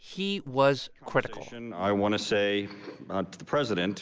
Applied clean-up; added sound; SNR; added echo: none; none; none; none.